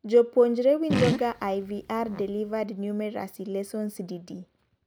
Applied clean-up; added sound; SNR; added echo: none; Fart; 4 dB; none.